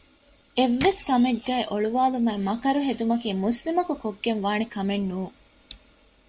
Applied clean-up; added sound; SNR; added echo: none; none; none; none.